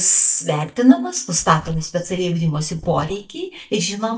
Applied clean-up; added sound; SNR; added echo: neural mask model DeepFilterNet 3.